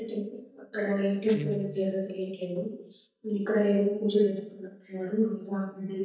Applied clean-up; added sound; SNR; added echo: neural mask model DeepFilterNet 3.